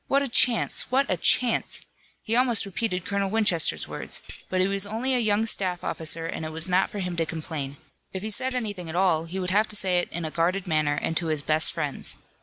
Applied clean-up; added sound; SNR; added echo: none; Tambourine; 19 dB; none.